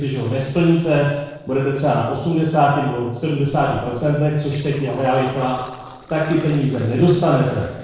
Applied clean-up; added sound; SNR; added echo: neural separator model SepFormer DNS4.